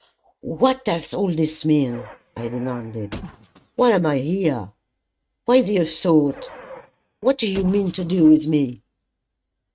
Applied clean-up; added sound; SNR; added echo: neural mask model RNNoise.